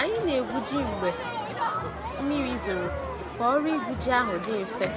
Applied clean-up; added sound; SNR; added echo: none; Crowd; 4 dB; none.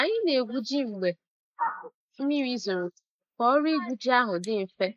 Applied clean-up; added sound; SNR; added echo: neural mask model Resemble Enhance denoiser.